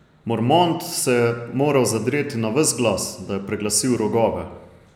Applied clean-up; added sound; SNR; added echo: none; none; none; none.